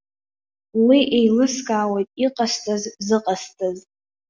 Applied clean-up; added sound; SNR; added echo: none; none; none; none.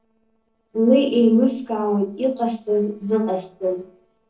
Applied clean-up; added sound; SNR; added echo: neural separator model SepFormer DNS4.